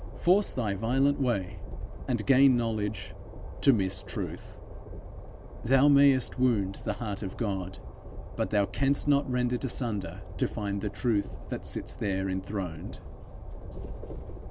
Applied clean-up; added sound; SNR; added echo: none; Train; 10 dB; none.